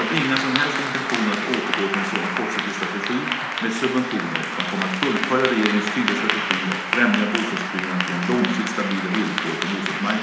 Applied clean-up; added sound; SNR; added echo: none; Applause / Clapping; 2 dB; reverberation time 0.9 s.